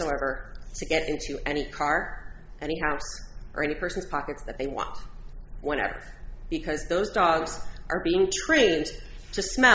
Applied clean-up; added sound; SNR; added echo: none; none; none; none.